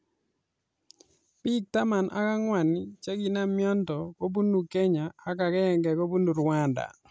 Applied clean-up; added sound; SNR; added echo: none; none; none; none.